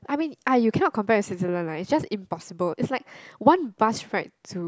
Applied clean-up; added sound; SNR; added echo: none; none; none; none.